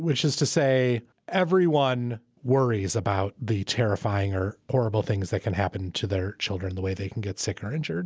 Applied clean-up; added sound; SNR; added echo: none; none; none; none.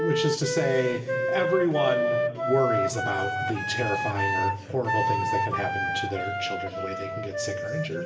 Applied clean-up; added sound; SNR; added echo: none; Wind instrument, woodwind instrument; -1 dB; reverberation time 2.8 s.